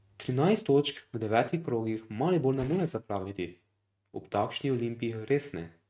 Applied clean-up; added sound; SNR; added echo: neural mask model RNNoise.